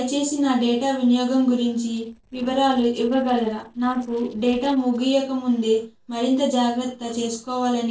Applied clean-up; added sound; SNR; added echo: neural separator model SepFormer DNS4.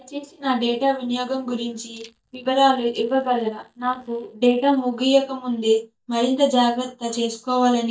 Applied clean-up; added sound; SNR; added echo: neural mask model DeepFilterNet 3.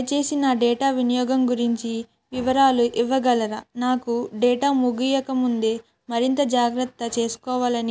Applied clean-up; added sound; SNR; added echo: none; none; none; none.